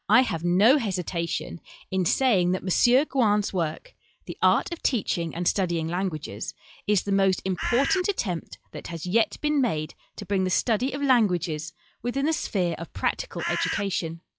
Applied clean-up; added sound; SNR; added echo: classical method log-MMSE.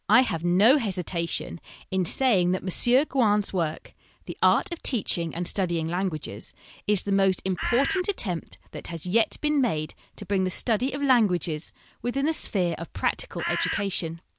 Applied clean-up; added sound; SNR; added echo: none; Bird; 3 dB; none.